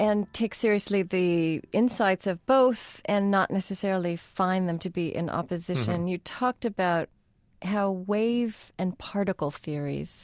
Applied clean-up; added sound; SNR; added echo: none; none; none; none.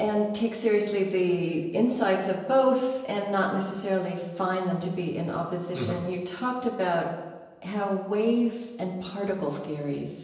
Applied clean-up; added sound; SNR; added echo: none; none; none; reverberation time 1.0 s.